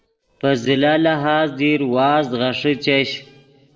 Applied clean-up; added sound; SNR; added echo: neural separator model SepFormer DNS4.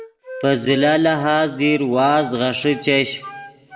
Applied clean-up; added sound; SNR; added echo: none; Wind instrument, woodwind instrument; 17 dB; reverberation time 0.9 s.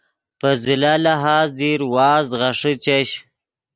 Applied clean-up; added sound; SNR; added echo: none; none; none; none.